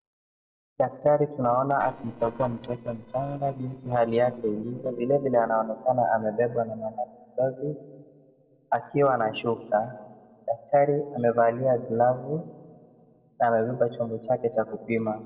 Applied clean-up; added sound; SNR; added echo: neural separator model SepFormer DNS4.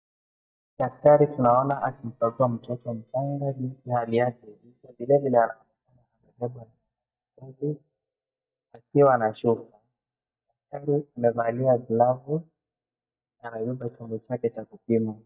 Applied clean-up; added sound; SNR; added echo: neural mask model DeepFilterNet 3.